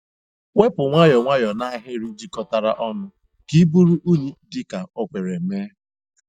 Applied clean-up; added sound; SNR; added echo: neural mask model DeepFilterNet 3.